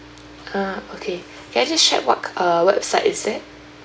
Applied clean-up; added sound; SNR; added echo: none; none; none; none.